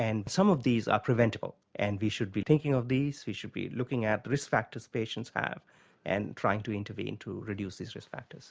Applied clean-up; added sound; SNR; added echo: none; none; none; none.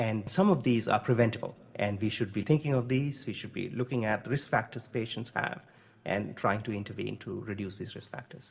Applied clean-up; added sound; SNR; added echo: none; none; none; reverberation time 2.3 s.